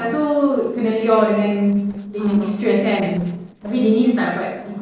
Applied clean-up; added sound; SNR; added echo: neural separator model SepFormer DNS4.